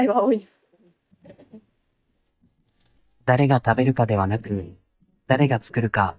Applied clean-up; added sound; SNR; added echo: neural mask model DeepFilterNet 3.